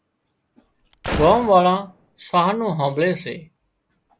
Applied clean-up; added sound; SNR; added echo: none; Gunshot, gunfire; 11 dB; none.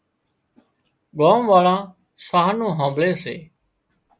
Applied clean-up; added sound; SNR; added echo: none; none; none; none.